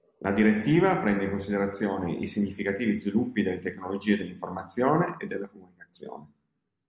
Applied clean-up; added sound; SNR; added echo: none; none; none; none.